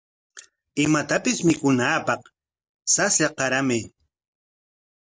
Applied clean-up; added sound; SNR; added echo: none; none; none; none.